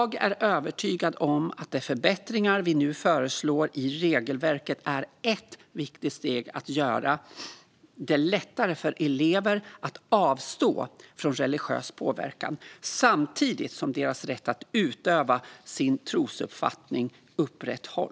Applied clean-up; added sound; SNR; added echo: none; none; none; none.